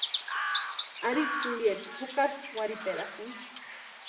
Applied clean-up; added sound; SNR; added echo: none; Chirp, tweet; -3 dB; reverberation time 0.8 s.